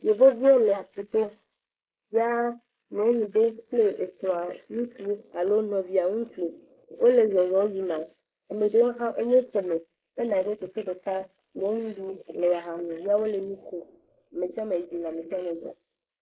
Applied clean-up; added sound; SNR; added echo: neural mask model Resemble Enhance denoiser.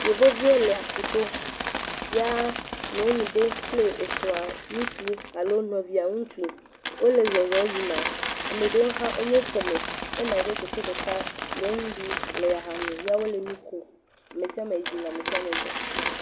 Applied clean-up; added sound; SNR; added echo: none; Coin (dropping); 6 dB; none.